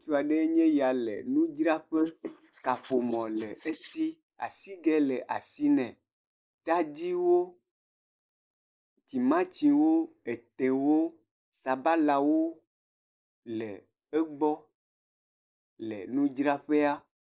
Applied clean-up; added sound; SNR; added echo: neural mask model Resemble Enhance denoiser.